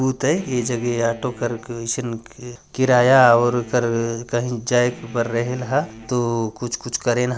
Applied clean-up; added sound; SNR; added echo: none; Guitar; 20 dB; none.